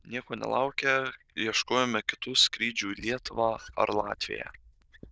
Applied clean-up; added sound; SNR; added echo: neural diffusion model UNIVERSE++.